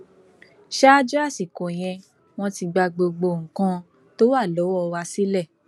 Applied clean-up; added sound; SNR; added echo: none; none; none; none.